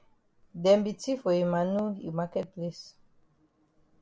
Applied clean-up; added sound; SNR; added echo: none; none; none; none.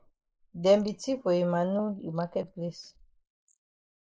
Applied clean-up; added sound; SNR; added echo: neural mask model Resemble Enhance denoiser.